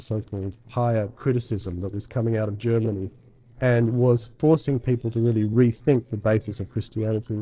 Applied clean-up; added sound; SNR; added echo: neural separator model SepFormer DNS4.